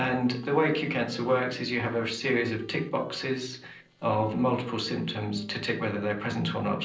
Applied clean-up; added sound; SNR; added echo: neural separator model SepFormer DNS4.